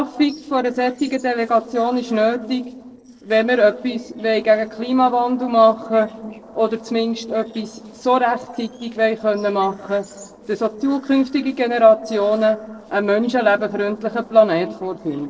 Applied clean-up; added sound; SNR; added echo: neural separator model SepFormer DNS4.